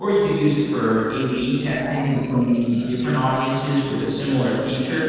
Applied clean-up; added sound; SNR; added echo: neural separator model SepFormer DNS4.